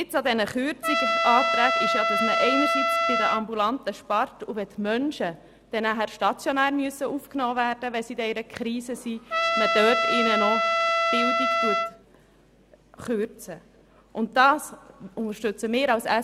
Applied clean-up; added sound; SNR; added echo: none; Trumpet; -3 dB; none.